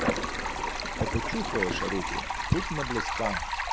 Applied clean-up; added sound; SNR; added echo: none; Thunder + Stream; -2 dB; none.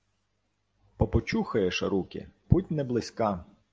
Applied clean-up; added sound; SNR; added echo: none; none; none; none.